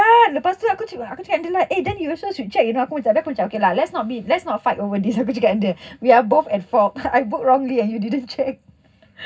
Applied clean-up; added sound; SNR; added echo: none; none; none; reverberation time 0.4 s.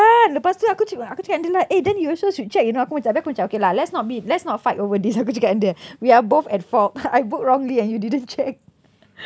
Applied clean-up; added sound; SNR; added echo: none; none; none; none.